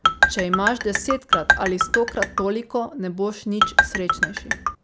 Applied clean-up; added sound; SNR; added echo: none; Marimba, xylophone; -4 dB; none.